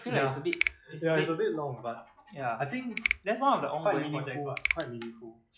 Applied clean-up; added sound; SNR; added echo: classical method log-MMSE.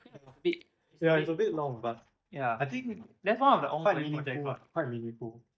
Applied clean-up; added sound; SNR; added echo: neural mask model DeepFilterNet 3.